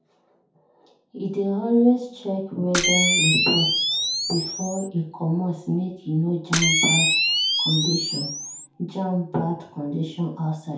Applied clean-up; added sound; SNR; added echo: none; Camera; -1 dB; reverberation time 0.6 s.